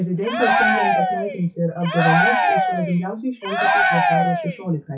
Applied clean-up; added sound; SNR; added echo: classical method WPE with log-MMSE.